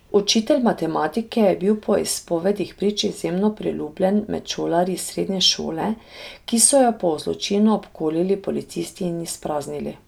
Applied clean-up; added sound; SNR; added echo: none; none; none; none.